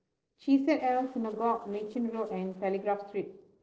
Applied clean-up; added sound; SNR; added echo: neural separator model SepFormer DNS4.